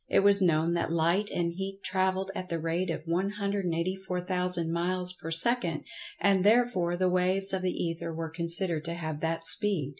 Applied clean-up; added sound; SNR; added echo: none; none; none; none.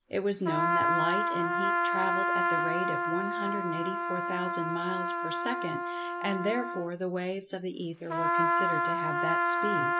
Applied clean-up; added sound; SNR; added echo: none; Trumpet; -5 dB; none.